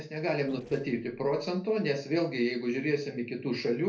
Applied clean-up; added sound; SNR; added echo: neural separator model SepFormer DNS4.